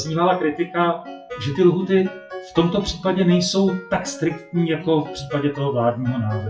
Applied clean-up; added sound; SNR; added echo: classical method WPE with log-MMSE.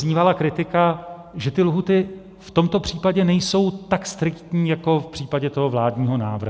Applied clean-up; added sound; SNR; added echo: none; none; none; none.